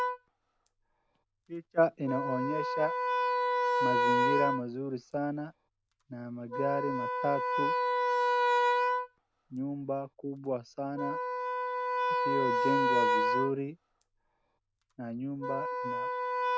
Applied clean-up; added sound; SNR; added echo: none; Wind instrument, woodwind instrument; -4 dB; none.